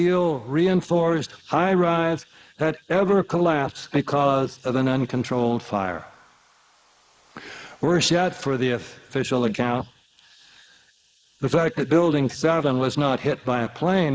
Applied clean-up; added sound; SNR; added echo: neural mask model Resemble Enhance denoiser.